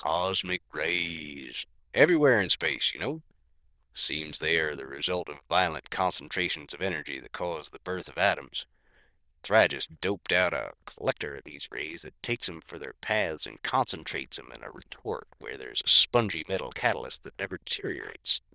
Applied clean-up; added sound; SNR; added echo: neural diffusion model UNIVERSE++.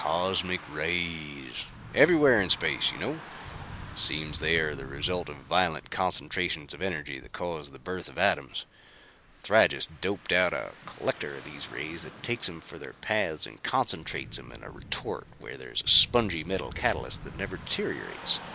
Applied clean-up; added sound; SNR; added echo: none; Car passing by / Traffic noise, roadway noise + Thunder / Rain; 15 dB; none.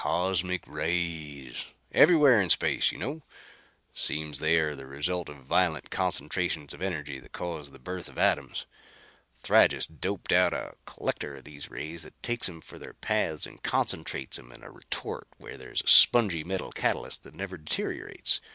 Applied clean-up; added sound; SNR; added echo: none; none; none; none.